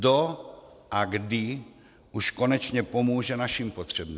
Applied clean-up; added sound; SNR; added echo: none; none; none; none.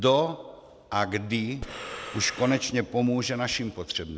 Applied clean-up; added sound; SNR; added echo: none; Breathing; 12 dB; none.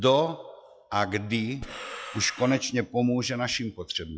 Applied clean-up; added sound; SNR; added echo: classical method log-MMSE.